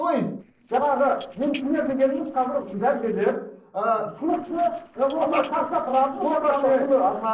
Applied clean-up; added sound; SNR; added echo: neural separator model SepFormer DNS4.